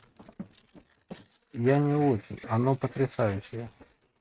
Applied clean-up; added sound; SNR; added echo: neural mask model RNNoise.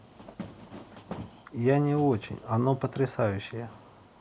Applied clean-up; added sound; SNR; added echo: none; none; none; none.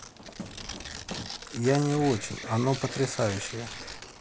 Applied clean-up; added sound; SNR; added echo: none; Tearing + Alarm; 11 dB; none.